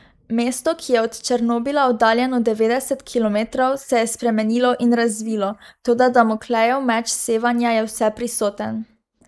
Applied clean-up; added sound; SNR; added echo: neural mask model Resemble Enhance denoiser.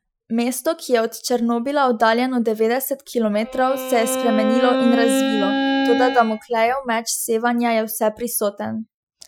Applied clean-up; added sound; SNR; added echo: classical method Wiener filter.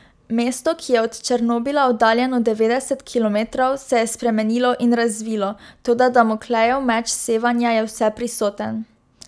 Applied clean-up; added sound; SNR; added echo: none; none; none; none.